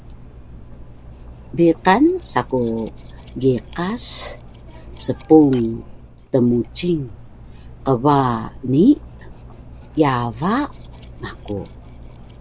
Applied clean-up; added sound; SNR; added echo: none; Cutlery, silverware; 17 dB; none.